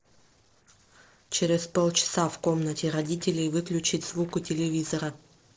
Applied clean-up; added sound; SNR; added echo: neural separator model SepFormer DNS4.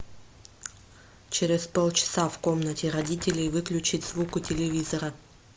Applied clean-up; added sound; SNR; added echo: none; Crumpling, crinkling; 17 dB; none.